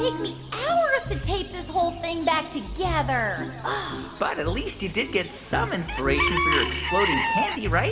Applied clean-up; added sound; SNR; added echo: none; Bird / Chicken, rooster; 6 dB; reverberation time 2.9 s.